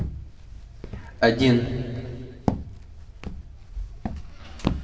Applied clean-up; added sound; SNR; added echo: none; Walk, footsteps; 5 dB; reverberation time 1.7 s.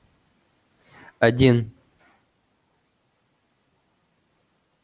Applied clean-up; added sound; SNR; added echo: none; none; none; none.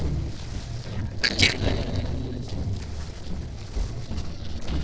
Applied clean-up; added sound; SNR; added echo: neural separator model SepFormer DNS4.